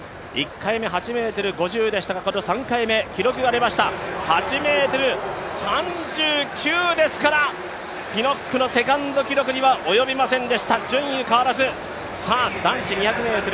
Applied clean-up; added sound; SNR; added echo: none; none; none; none.